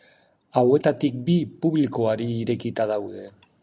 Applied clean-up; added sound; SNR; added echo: none; none; none; none.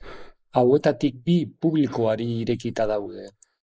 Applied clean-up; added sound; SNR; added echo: neural mask model Resemble Enhance denoiser.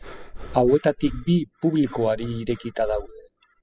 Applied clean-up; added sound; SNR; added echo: classical method spectral subtraction.